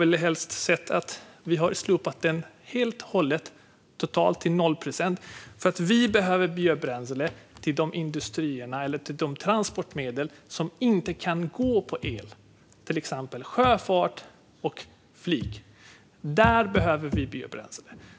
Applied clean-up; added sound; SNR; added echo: none; none; none; none.